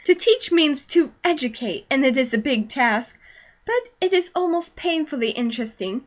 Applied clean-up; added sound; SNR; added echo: none; none; none; none.